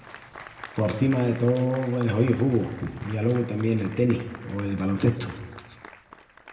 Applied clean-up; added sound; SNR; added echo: none; Applause; 18 dB; reverberation time 1.0 s.